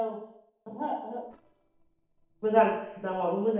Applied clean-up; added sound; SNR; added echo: neural separator model SepFormer DNS4.